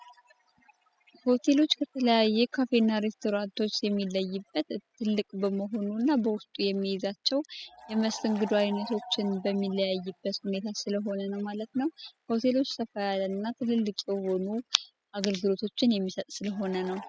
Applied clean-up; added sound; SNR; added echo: classical method spectral subtraction.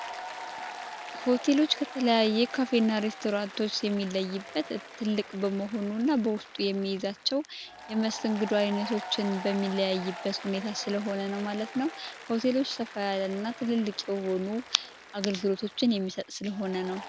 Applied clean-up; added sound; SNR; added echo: none; Applause; 14 dB; none.